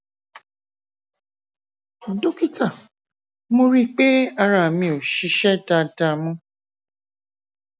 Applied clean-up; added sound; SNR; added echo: none; none; none; none.